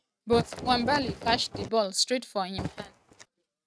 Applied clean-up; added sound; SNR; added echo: neural mask model RNNoise.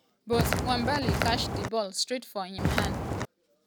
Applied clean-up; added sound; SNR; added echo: none; Walk, footsteps; -3 dB; none.